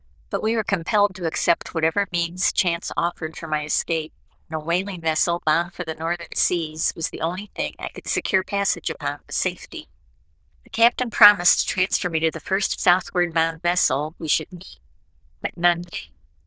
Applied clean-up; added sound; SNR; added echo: neural diffusion model UNIVERSE++.